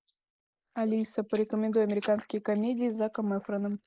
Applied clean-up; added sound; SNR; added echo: neural mask model Resemble Enhance denoiser.